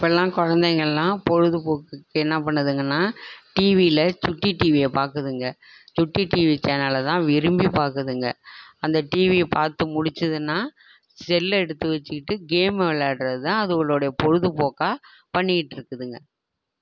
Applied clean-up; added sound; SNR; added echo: none; none; none; none.